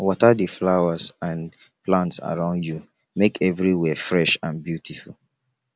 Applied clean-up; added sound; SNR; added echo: none; none; none; none.